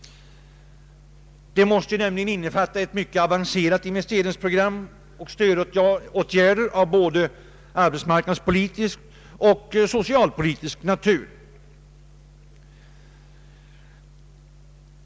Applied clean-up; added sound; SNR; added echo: none; none; none; none.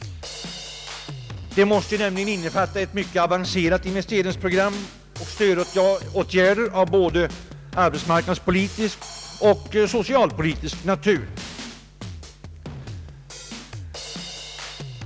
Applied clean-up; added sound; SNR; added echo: none; Drum kit; 13 dB; none.